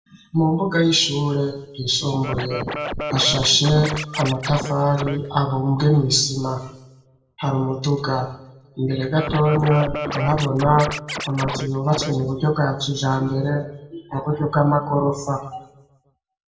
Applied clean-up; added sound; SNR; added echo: none; Scratching (performance technique); 7 dB; reverberation time 0.7 s.